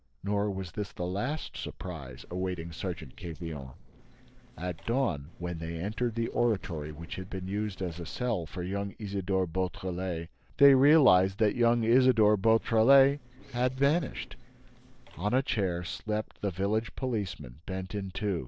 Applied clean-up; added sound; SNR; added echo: neural separator model SepFormer DNS4.